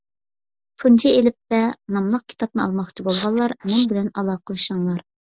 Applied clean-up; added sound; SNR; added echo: neural mask model Resemble Enhance denoiser.